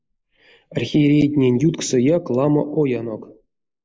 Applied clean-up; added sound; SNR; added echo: neural mask model Resemble Enhance denoiser.